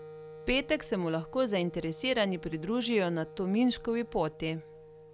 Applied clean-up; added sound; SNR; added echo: none; Wind instrument, woodwind instrument; 16 dB; none.